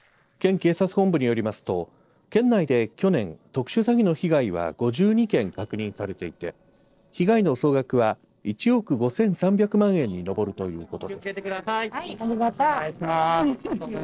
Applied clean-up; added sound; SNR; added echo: neural separator model SepFormer DNS4.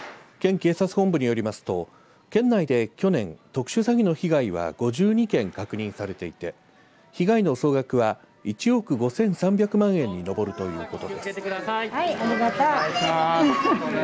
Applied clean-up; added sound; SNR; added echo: none; none; none; none.